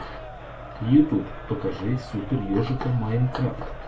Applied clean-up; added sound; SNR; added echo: none; Crowd; 16 dB; reverberation time 0.3 s.